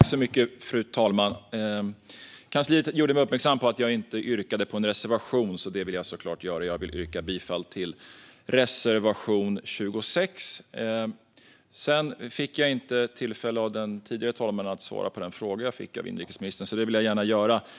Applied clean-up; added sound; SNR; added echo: none; none; none; none.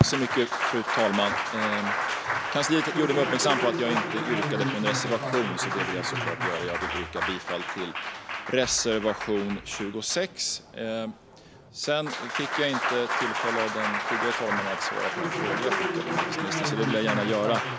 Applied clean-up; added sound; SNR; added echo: none; Applause; 1 dB; none.